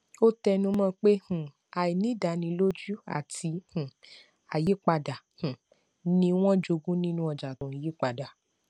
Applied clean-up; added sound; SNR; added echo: none; none; none; none.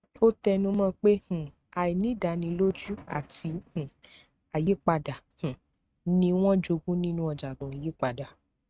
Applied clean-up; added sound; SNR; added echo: neural mask model RNNoise.